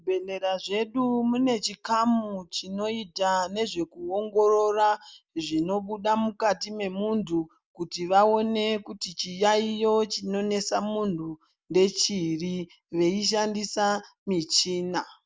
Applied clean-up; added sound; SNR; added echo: none; none; none; none.